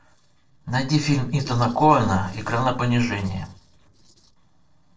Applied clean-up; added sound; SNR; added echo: neural separator model SepFormer DNS4.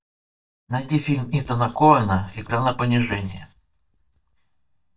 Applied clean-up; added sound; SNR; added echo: neural mask model DeepFilterNet 3.